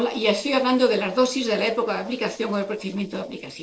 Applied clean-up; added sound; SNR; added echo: neural separator model SepFormer DNS4.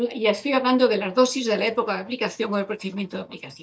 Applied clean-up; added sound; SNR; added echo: neural mask model DeepFilterNet 3.